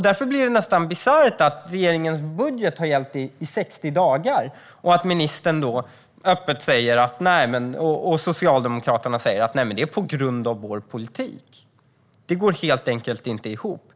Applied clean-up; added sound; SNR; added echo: none; none; none; none.